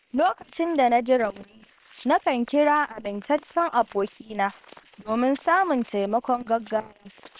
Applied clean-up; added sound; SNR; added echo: neural separator model SepFormer WHAM!.